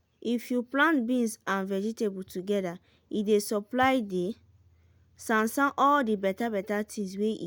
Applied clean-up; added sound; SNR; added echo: none; none; none; none.